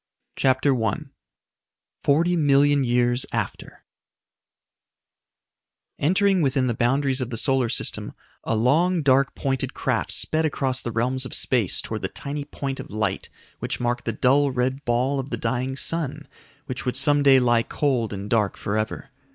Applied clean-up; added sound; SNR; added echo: none; none; none; none.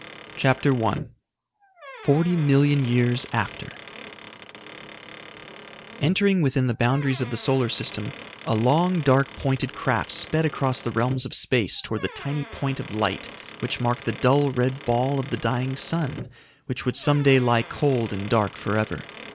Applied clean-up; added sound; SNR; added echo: none; Squeak / Wood; 17 dB; none.